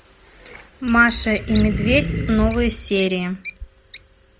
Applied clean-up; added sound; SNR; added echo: none; Bird + Animal; 6 dB; none.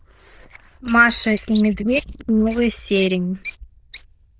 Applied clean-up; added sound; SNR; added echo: neural diffusion model UNIVERSE++.